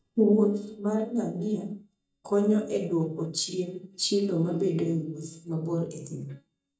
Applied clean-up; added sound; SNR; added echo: neural mask model DeepFilterNet 3.